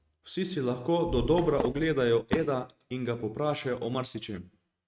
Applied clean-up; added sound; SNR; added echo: neural mask model RNNoise.